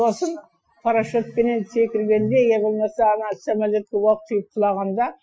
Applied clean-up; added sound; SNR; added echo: classical method Wiener filter.